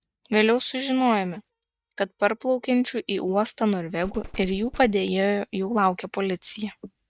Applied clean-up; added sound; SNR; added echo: neural mask model DeepFilterNet 3.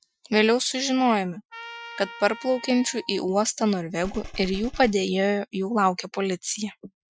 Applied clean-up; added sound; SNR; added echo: classical method Wiener filter.